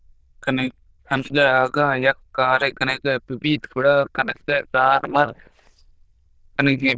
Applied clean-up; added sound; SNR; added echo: neural diffusion model UNIVERSE++.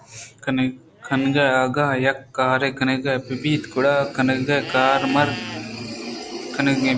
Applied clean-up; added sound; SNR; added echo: none; Livestock, farm animals, working animals; 17 dB; none.